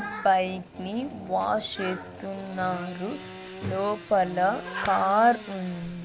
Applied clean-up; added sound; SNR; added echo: none; Sawing / Engine; 15 dB; none.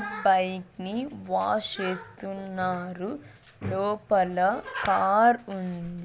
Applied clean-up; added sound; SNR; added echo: none; none; none; none.